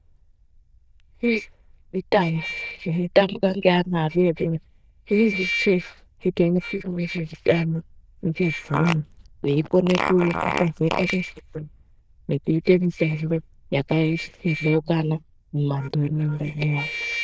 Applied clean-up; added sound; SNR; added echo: neural diffusion model UNIVERSE++.